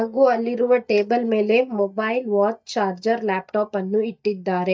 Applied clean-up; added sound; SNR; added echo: neural mask model DeepFilterNet 3.